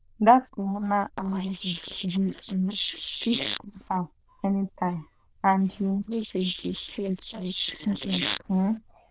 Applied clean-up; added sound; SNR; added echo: neural diffusion model UNIVERSE++.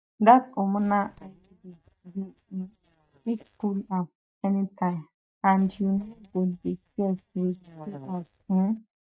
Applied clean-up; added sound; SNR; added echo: neural mask model DeepFilterNet 3.